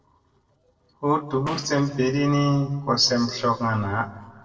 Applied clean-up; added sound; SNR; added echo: neural separator model SepFormer DNS4.